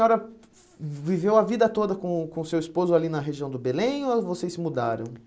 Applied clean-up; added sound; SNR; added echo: none; none; none; none.